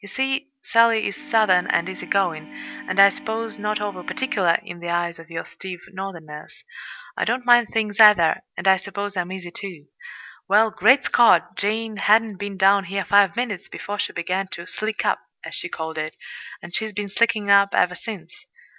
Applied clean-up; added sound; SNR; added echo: none; Organ; 17 dB; none.